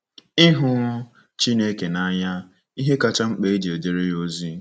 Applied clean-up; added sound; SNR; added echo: none; none; none; none.